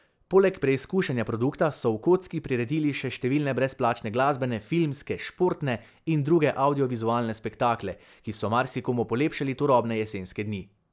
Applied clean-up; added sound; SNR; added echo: none; none; none; none.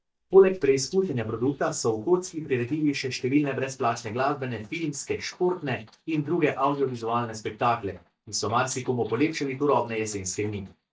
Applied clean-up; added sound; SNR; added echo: neural mask model DeepFilterNet 3.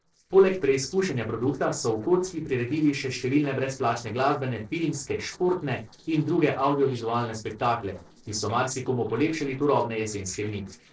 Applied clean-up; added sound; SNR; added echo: neural separator model SepFormer DNS4.